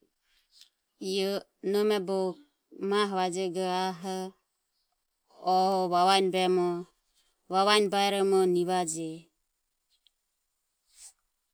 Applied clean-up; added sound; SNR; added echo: none; none; none; none.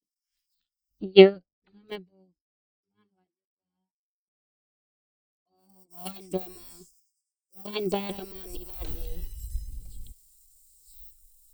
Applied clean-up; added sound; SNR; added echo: neural mask model DeepFilterNet 3.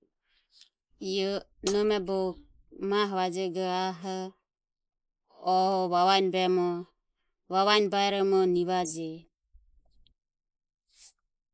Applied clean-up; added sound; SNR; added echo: neural mask model Resemble Enhance denoiser.